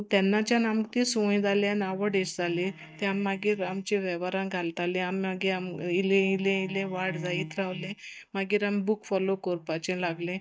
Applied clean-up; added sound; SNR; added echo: neural mask model DeepFilterNet 3.